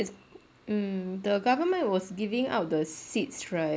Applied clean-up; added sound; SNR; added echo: none; none; none; none.